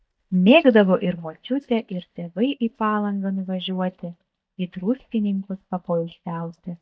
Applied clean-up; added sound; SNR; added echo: neural mask model DeepFilterNet 3.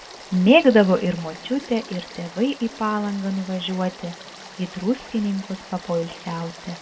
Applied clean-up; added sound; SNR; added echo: none; Stream / Frog; 18 dB; reverberation time 1.5 s.